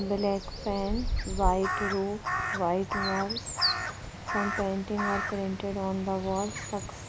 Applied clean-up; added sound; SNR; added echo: none; Crow; 2 dB; none.